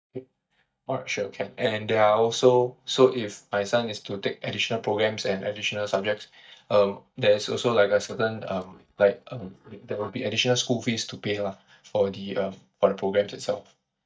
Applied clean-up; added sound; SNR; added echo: neural mask model DeepFilterNet 3.